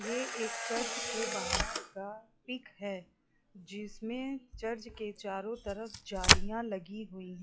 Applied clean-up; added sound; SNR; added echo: classical method log-MMSE.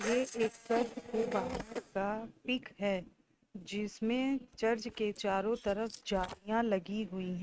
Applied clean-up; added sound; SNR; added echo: neural mask model RNNoise.